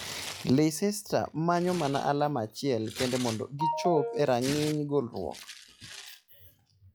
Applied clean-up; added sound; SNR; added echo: classical method log-MMSE.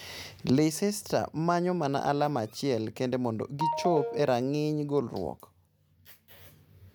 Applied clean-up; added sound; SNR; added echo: none; none; none; none.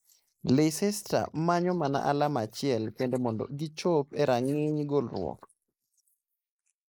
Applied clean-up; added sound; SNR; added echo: neural mask model Resemble Enhance denoiser.